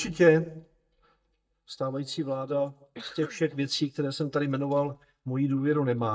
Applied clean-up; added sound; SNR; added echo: neural mask model DeepFilterNet 3.